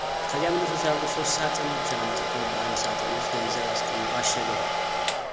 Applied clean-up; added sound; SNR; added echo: none; Domestic sounds, home sounds; -4 dB; none.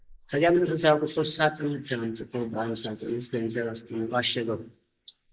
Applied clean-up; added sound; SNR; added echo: neural mask model Resemble Enhance denoiser.